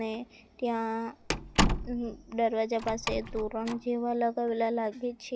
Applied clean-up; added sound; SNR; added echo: none; Slam; 4 dB; none.